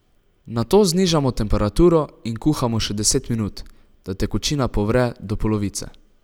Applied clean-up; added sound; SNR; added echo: none; none; none; none.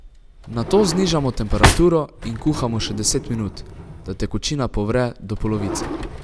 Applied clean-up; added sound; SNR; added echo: none; Drawer open or close; 5 dB; none.